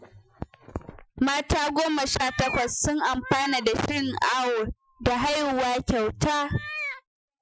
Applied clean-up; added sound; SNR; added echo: classical method Wiener filter.